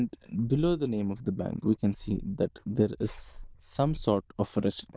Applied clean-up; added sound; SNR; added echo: neural diffusion model UNIVERSE++.